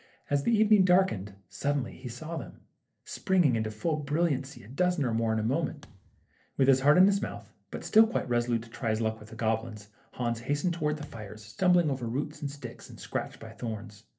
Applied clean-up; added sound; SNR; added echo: neural separator model SepFormer DNS4.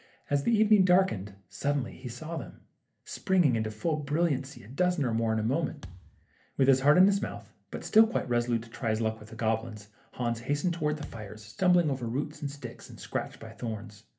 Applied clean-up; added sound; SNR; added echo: none; Thump, thud; 19 dB; reverberation time 0.3 s.